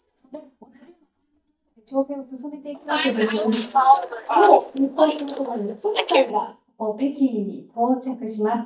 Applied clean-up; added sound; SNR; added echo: neural mask model DeepFilterNet 3.